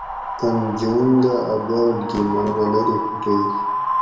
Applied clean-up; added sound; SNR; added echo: none; Wind; 5 dB; reverberation time 0.8 s.